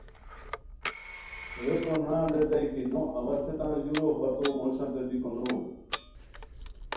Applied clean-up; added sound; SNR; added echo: none; Telephone; 10 dB; reverberation time 0.9 s.